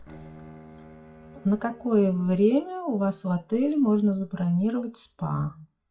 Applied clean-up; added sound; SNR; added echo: classical method WPE with log-MMSE.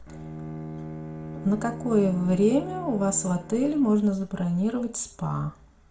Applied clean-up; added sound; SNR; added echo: none; Bowed string instrument; 13 dB; reverberation time 0.4 s.